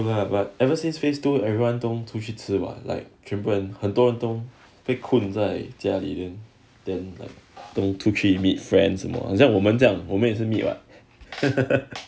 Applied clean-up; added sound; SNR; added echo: none; none; none; none.